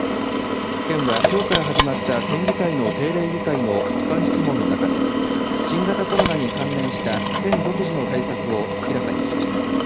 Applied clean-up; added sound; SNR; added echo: none; Drill; -3 dB; none.